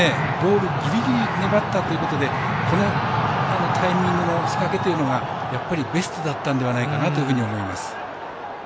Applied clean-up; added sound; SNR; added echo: none; none; none; none.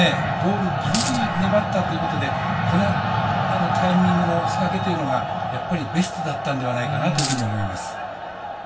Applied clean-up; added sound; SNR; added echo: none; Coin (dropping); 7 dB; reverberation time 0.2 s.